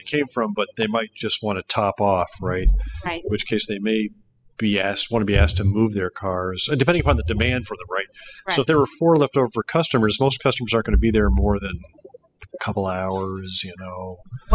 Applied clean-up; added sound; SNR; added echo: classical method spectral subtraction.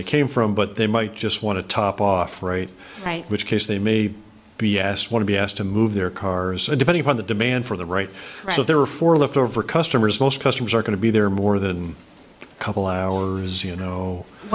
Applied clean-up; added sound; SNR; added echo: none; none; none; none.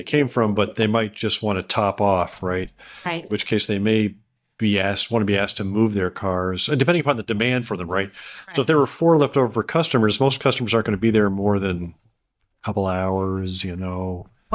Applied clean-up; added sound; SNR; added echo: neural mask model DeepFilterNet 3.